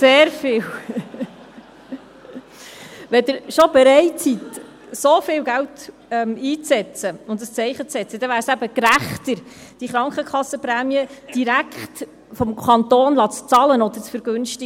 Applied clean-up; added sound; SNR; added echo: none; none; none; none.